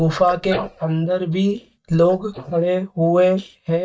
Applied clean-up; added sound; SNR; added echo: neural mask model DeepFilterNet 3.